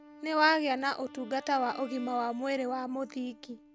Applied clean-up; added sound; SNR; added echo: none; Bowed string instrument + Wind instrument, woodwind instrument; 19 dB; none.